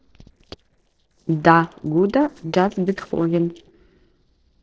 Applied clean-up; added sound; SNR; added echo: neural separator model SepFormer DNS4.